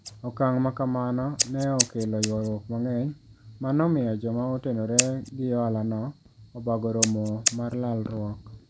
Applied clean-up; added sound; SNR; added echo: none; Scissors; 6 dB; none.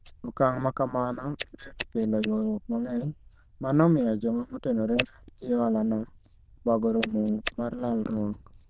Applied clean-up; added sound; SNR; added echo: neural diffusion model UNIVERSE++.